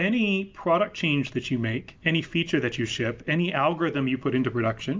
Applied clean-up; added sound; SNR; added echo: none; none; none; none.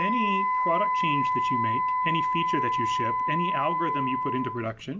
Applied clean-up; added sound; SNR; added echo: none; Wind instrument, woodwind instrument; -5 dB; none.